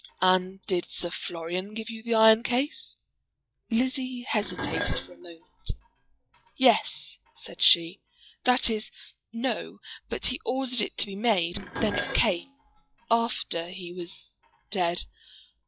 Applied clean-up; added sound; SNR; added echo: classical method log-MMSE.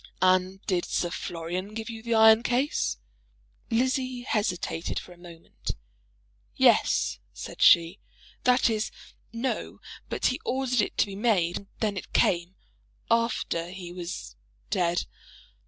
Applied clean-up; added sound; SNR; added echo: none; none; none; none.